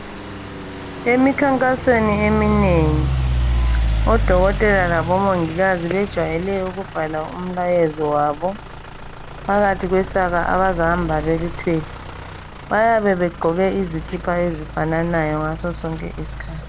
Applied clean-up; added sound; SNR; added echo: none; Idling / Truck; 5 dB; none.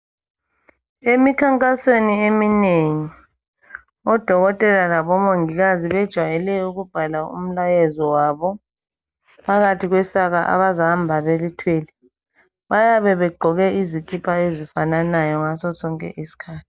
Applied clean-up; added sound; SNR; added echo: none; none; none; none.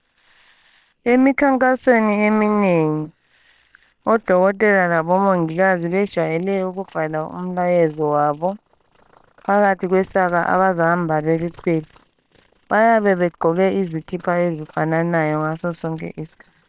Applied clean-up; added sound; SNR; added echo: neural separator model SepFormer WHAM!.